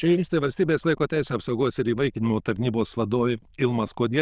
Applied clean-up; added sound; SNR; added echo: neural diffusion model UNIVERSE++.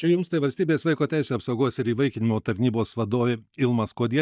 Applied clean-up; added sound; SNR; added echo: neural mask model DeepFilterNet 3.